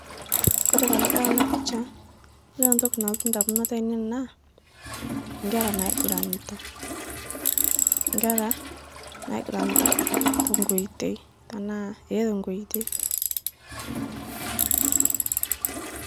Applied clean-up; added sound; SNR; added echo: none; Tools + Toilet flush; -4 dB; none.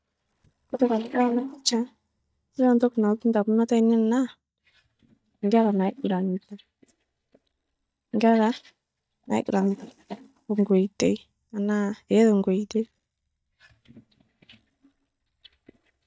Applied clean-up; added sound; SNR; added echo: neural mask model DeepFilterNet 3.